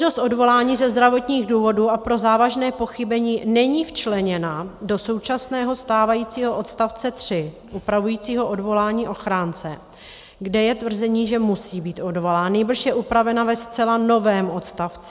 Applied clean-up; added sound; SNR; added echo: none; none; none; none.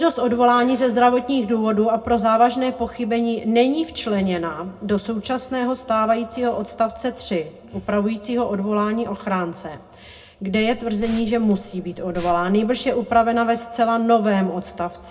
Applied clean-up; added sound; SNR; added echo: none; Liquid; 18 dB; reverberation time 0.2 s.